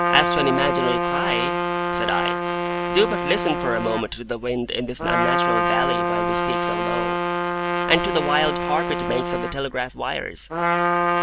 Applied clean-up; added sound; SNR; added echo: none; Trumpet; -2 dB; none.